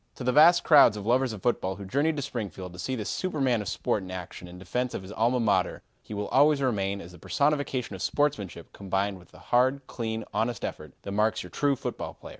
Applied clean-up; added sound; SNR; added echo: none; none; none; none.